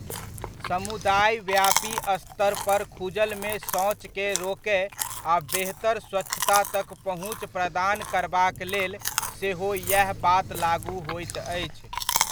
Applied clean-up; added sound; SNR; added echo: none; Chewing, mastication; 7 dB; none.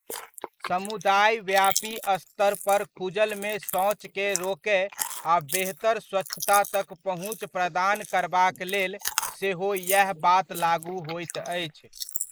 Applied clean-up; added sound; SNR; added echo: neural mask model Resemble Enhance denoiser.